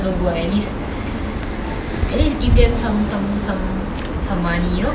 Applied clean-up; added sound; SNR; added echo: none; none; none; none.